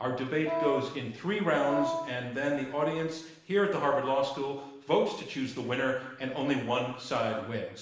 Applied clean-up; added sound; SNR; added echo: none; Wind instrument, woodwind instrument; 3 dB; reverberation time 0.9 s.